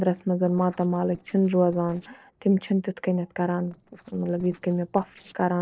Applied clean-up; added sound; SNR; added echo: neural separator model SepFormer DNS4.